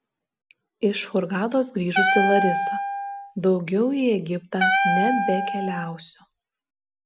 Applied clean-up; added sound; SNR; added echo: none; Wind instrument, woodwind instrument; -1 dB; none.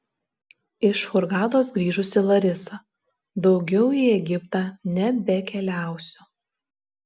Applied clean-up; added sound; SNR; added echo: none; none; none; none.